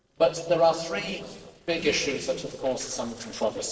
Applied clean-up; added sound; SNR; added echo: neural separator model SepFormer DNS4.